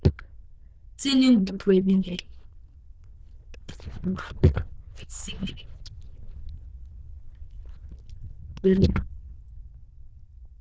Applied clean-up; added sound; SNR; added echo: neural diffusion model UNIVERSE++.